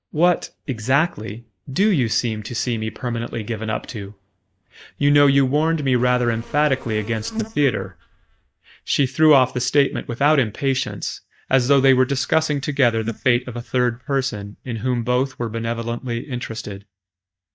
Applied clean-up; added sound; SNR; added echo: neural mask model DeepFilterNet 3.